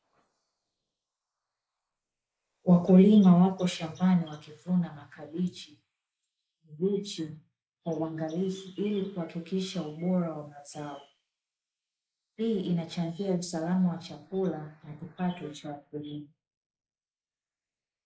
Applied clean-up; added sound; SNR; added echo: neural mask model Resemble Enhance denoiser.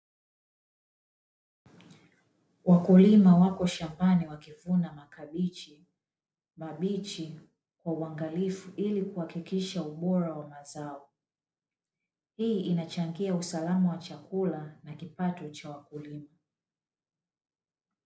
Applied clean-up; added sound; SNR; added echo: none; none; none; none.